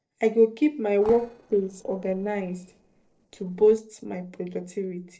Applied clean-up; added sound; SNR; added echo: neural separator model SepFormer DNS4.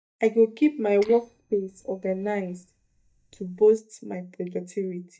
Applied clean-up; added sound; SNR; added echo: neural mask model DeepFilterNet 3.